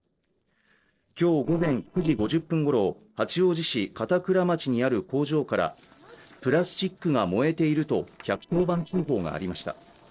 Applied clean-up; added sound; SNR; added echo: neural separator model SepFormer DNS4.